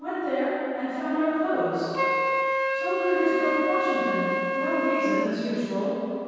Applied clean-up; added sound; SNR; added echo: none; Wind instrument, woodwind instrument; 2 dB; reverberation time 2.2 s.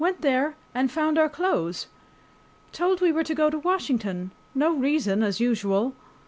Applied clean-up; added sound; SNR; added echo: none; none; none; none.